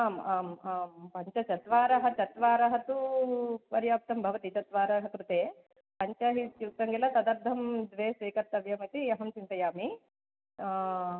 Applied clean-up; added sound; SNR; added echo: none; none; none; none.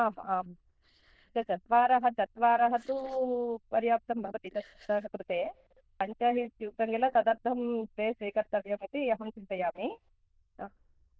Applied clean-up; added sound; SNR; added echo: neural diffusion model UNIVERSE++.